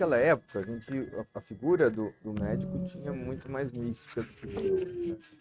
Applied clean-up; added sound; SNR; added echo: neural mask model RNNoise.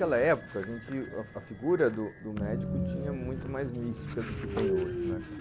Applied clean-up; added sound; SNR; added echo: none; Train; 3 dB; none.